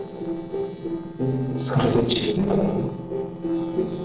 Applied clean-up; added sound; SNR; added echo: neural separator model SepFormer DNS4.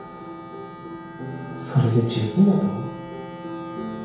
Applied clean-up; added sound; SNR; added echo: none; Wind instrument, woodwind instrument; 15 dB; reverberation time 1.0 s.